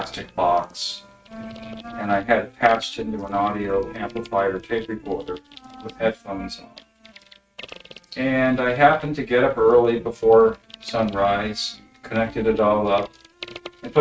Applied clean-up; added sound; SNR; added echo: neural mask model RNNoise.